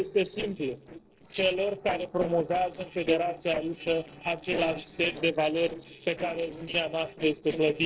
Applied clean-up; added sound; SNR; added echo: neural separator model SepFormer DNS4.